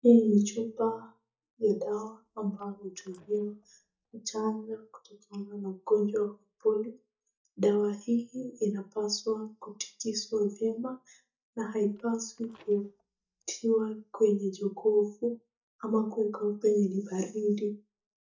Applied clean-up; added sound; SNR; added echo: neural mask model DeepFilterNet 3.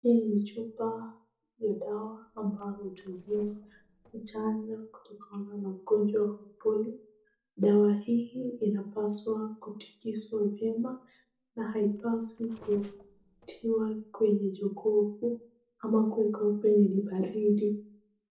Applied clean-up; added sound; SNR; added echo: neural separator model SepFormer DNS4.